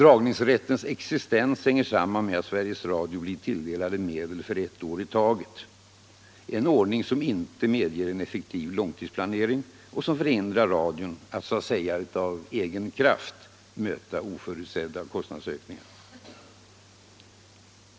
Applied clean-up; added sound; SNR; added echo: none; none; none; none.